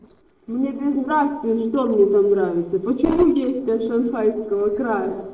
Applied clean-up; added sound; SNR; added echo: neural separator model SepFormer DNS4.